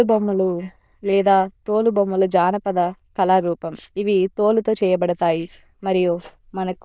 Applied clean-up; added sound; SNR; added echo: neural diffusion model UNIVERSE++.